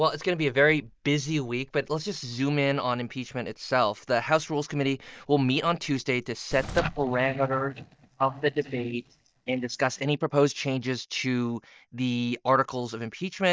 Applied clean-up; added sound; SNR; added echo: neural mask model DeepFilterNet 3.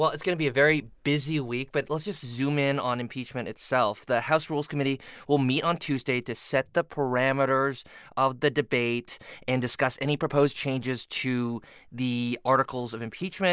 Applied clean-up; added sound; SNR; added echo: none; none; none; none.